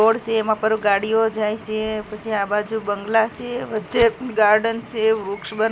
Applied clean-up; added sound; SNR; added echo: none; none; none; none.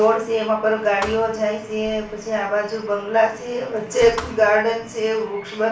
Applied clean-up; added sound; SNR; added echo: none; Thump, thud; 16 dB; reverberation time 0.4 s.